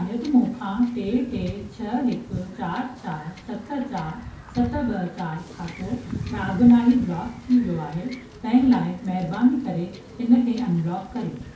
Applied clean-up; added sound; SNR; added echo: none; Wind / Ocean / Boat, Water vehicle; 14 dB; reverberation time 0.6 s.